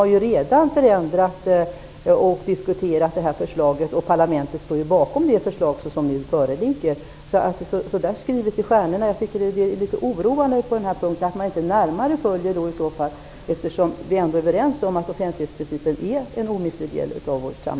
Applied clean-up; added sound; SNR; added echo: none; none; none; none.